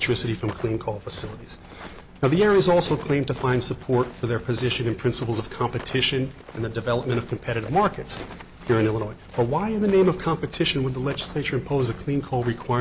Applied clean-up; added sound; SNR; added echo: none; Walk, footsteps; 19 dB; none.